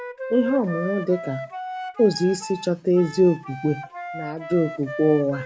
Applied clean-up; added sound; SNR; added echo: none; Wind instrument, woodwind instrument; 11 dB; none.